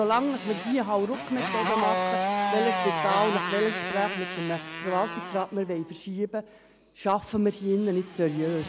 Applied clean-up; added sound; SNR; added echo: none; Motorcycle; 4 dB; none.